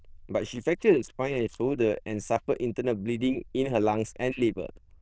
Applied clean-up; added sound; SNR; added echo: neural diffusion model UNIVERSE++.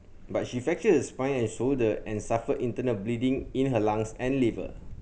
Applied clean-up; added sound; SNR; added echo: none; Ocean; 16 dB; none.